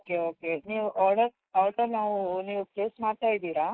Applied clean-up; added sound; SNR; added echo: neural mask model Resemble Enhance denoiser.